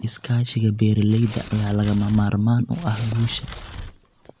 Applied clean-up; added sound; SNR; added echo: none; Tearing; 15 dB; none.